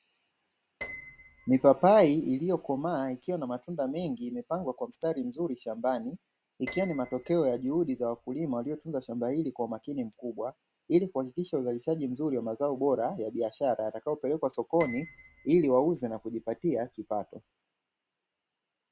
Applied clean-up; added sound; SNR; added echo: none; Piano; 19 dB; none.